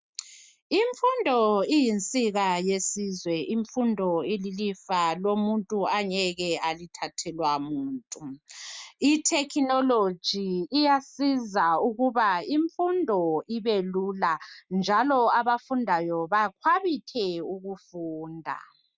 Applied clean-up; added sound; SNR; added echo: none; none; none; none.